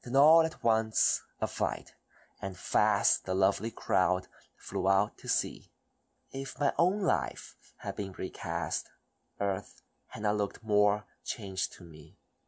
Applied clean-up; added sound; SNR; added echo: none; none; none; none.